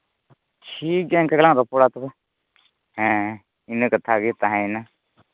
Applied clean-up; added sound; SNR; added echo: none; none; none; none.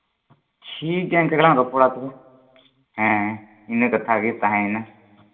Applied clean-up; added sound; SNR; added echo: none; none; none; reverberation time 1.3 s.